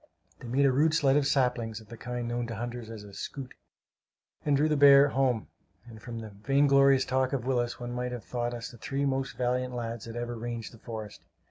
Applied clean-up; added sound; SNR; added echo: none; none; none; none.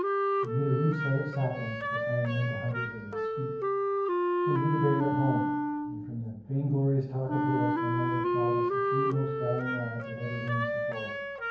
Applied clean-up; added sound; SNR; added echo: none; Wind instrument, woodwind instrument; -1 dB; reverberation time 0.9 s.